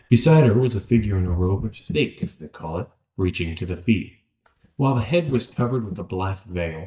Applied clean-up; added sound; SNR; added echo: neural mask model DeepFilterNet 3.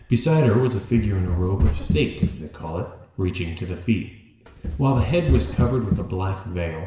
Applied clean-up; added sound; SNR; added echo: none; Run; 2 dB; reverberation time 0.9 s.